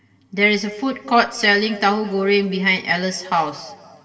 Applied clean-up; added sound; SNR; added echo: none; none; none; reverberation time 2.0 s.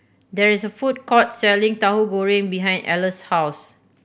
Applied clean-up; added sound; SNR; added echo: none; none; none; none.